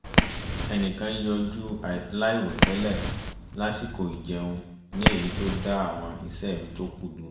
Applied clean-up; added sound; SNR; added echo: none; Fire; 0 dB; reverberation time 0.8 s.